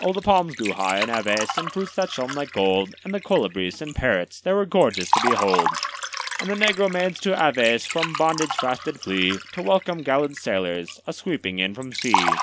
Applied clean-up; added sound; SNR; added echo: none; Liquid; 5 dB; none.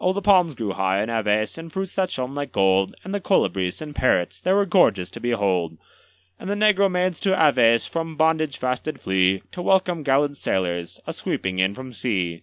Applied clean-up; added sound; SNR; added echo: none; none; none; none.